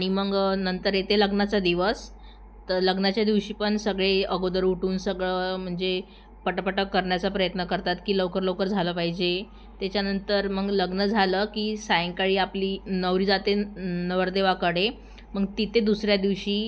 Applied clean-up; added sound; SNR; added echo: none; none; none; none.